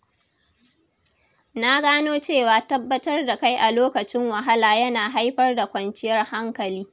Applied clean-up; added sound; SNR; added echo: none; none; none; none.